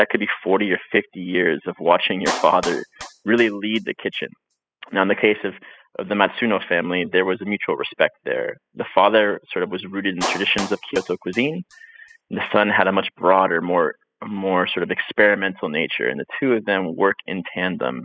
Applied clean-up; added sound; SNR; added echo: classical method spectral subtraction.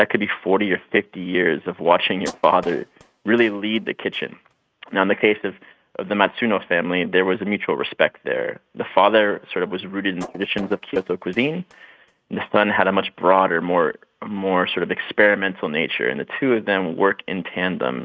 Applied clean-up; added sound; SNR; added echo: neural mask model RNNoise.